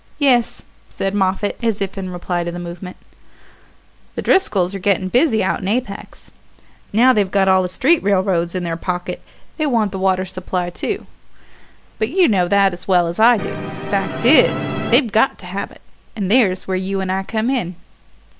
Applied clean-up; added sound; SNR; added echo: none; Musical instrument; 4 dB; none.